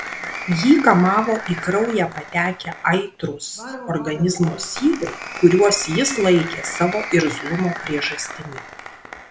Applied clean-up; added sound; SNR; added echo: none; Applause; 12 dB; none.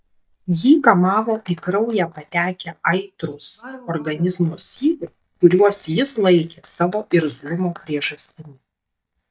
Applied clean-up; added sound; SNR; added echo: neural mask model DeepFilterNet 3.